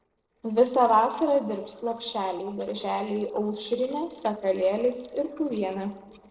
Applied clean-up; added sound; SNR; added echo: neural separator model SepFormer DNS4.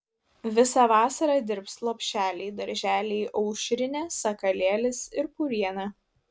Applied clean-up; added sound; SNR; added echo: none; none; none; none.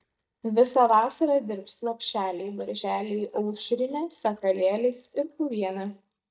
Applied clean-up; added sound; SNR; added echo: neural mask model DeepFilterNet 3.